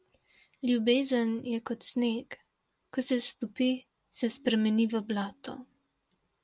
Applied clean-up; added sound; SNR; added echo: none; none; none; none.